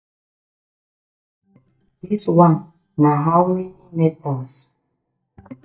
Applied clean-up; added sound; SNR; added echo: neural mask model DeepFilterNet 3.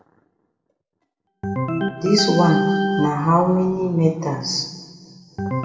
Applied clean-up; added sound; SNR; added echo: none; Organ; 4 dB; reverberation time 2.0 s.